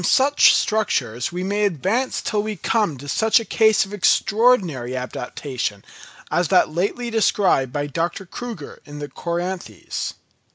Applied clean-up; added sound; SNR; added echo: none; none; none; none.